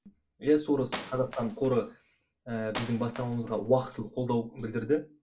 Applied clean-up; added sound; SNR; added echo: none; Wood; 13 dB; reverberation time 0.2 s.